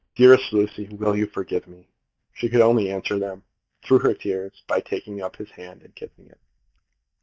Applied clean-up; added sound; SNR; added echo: neural mask model DeepFilterNet 3.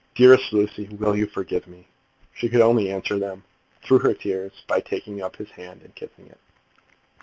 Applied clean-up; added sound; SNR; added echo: none; none; none; none.